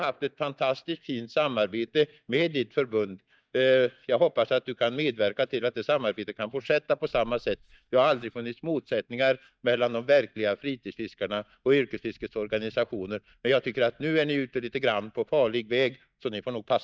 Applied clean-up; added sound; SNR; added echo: neural mask model DeepFilterNet 3.